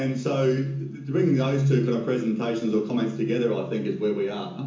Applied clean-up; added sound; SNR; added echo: none; none; none; reverberation time 0.6 s.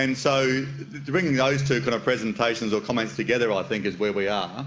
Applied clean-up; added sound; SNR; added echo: none; none; none; none.